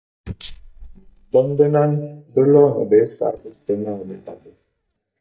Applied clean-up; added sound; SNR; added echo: neural mask model DeepFilterNet 3.